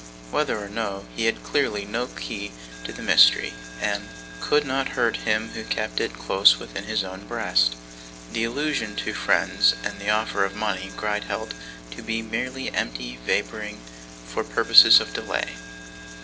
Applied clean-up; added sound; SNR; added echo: none; Coin (dropping); 18 dB; none.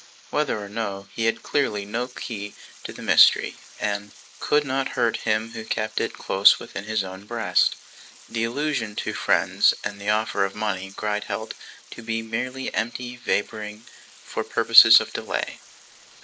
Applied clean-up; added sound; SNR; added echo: neural mask model Resemble Enhance denoiser.